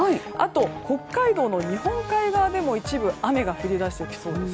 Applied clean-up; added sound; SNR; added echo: none; none; none; none.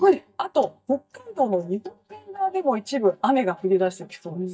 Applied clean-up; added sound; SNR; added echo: neural mask model DeepFilterNet 3.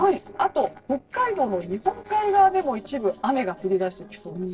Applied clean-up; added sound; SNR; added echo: neural separator model SepFormer DNS4.